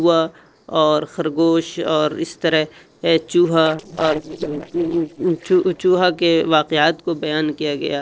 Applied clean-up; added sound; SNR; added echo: neural separator model SepFormer DNS4.